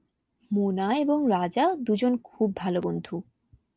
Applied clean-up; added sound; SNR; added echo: none; none; none; none.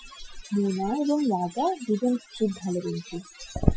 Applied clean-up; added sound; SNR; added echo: classical method Wiener filter.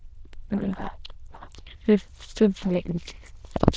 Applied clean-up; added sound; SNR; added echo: neural diffusion model UNIVERSE++.